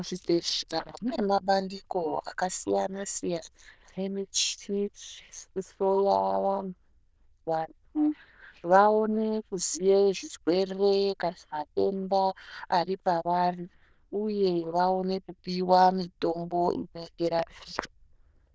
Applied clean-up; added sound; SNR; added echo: neural diffusion model UNIVERSE++.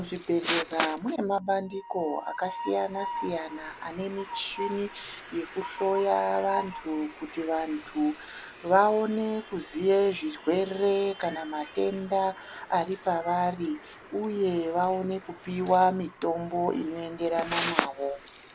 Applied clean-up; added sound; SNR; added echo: none; Train; 15 dB; none.